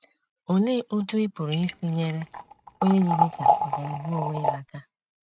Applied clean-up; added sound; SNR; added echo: neural mask model RNNoise.